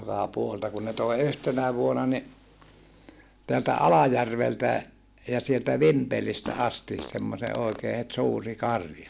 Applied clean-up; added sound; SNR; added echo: none; Fart; 15 dB; none.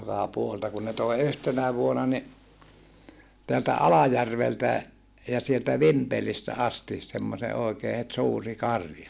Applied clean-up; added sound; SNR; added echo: none; none; none; none.